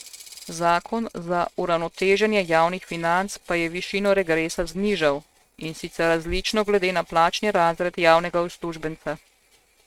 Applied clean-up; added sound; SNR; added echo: neural mask model RNNoise.